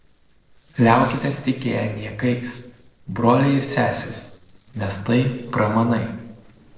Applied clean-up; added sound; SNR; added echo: neural separator model SepFormer DNS4.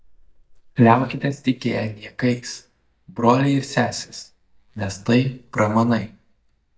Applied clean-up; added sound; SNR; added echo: neural mask model DeepFilterNet 3.